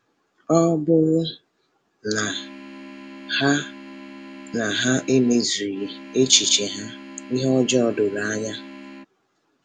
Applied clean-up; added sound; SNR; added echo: none; Organ; 16 dB; none.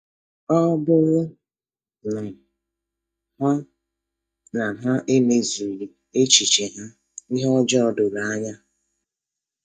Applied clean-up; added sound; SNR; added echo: neural mask model DeepFilterNet 3.